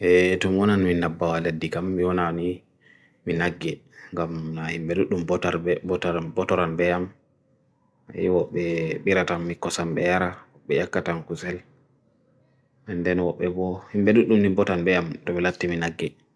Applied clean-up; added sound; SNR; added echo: none; none; none; none.